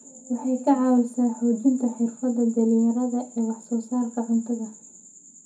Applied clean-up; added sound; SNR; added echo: none; none; none; reverberation time 0.4 s.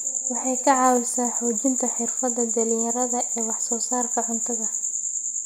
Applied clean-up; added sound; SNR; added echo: none; none; none; none.